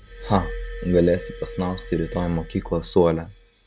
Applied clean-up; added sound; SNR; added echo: none; Glass; 12 dB; none.